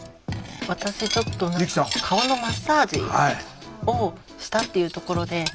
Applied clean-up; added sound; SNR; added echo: none; Cutlery, silverware; 10 dB; none.